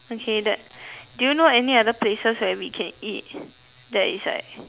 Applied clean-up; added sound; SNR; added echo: none; none; none; none.